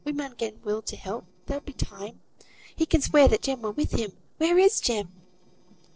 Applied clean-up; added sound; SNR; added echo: neural separator model SepFormer DNS4.